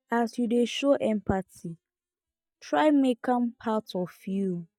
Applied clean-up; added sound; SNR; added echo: neural mask model DeepFilterNet 3.